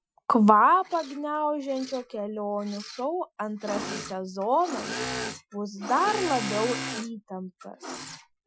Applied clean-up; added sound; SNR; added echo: classical method Wiener filter.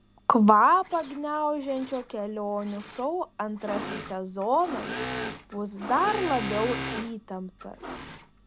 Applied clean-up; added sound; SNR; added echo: none; Engine / Mechanisms; 10 dB; none.